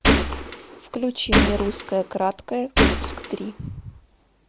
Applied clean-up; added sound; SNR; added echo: none; Gunshot, gunfire; -4 dB; none.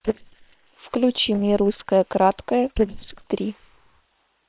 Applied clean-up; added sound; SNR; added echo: neural separator model SepFormer WHAM!.